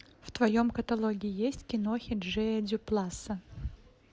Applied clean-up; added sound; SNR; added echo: none; none; none; none.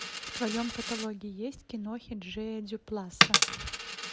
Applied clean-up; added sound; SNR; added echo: none; Coin (dropping); -5 dB; none.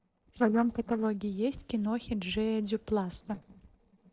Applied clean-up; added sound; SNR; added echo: neural separator model SepFormer DNS4.